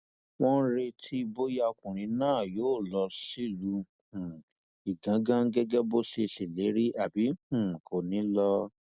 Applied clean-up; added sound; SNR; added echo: none; none; none; none.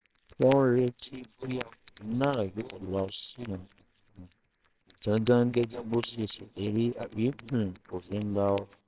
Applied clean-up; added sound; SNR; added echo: neural separator model SepFormer WHAMR!.